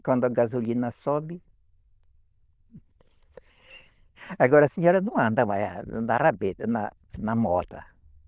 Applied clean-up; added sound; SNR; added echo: neural diffusion model UNIVERSE++.